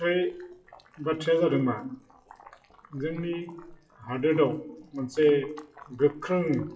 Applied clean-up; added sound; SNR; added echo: classical method WPE with log-MMSE.